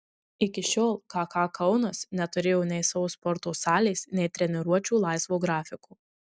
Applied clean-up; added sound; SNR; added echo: none; none; none; none.